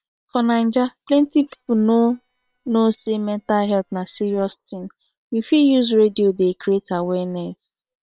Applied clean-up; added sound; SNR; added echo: neural separator model SepFormer WHAM!.